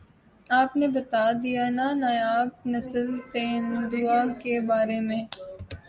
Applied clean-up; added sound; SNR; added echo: none; none; none; none.